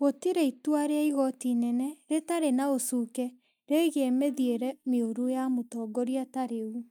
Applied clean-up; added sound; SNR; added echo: neural mask model DeepFilterNet 3.